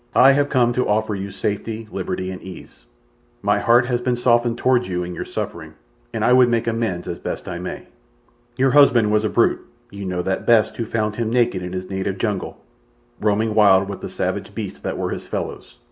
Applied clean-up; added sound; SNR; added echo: none; none; none; none.